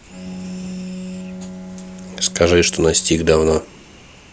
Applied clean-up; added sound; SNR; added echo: none; Bowed string instrument; 13 dB; none.